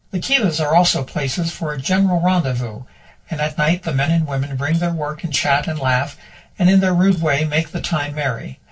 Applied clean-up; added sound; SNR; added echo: neural separator model SepFormer DNS4.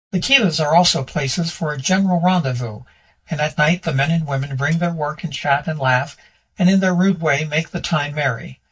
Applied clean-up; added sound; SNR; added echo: neural mask model DeepFilterNet 3.